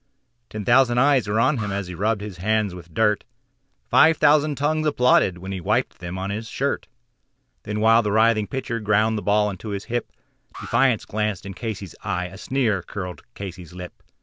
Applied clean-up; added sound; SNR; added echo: none; Alarm; 19 dB; none.